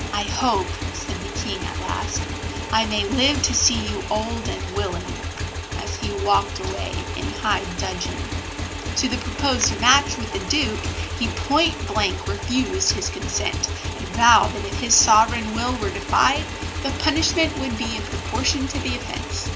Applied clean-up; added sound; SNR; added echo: none; Motorcycle / Engine; 4 dB; none.